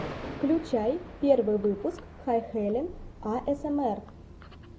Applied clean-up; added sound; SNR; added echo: none; Thunder; 15 dB; none.